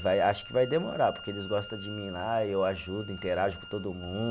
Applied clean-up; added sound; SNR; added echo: none; Bowed string instrument; 14 dB; none.